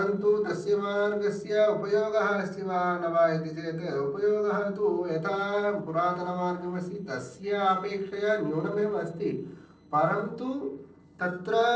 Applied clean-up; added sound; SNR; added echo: neural separator model SepFormer DNS4.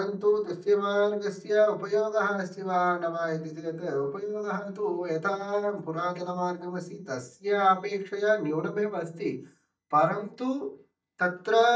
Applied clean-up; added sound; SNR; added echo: neural mask model DeepFilterNet 3.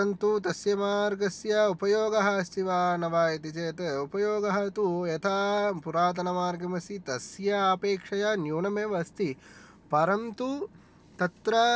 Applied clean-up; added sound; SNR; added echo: none; none; none; none.